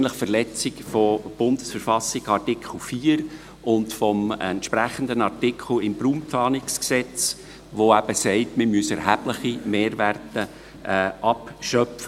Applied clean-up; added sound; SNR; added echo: none; none; none; none.